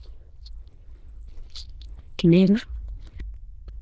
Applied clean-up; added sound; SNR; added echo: neural diffusion model UNIVERSE++.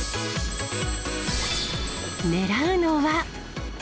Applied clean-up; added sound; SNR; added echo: none; Telephone; 13 dB; none.